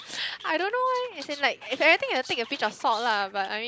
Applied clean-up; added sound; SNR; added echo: none; Animal; 18 dB; none.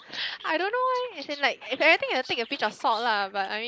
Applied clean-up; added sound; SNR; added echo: neural mask model Resemble Enhance denoiser.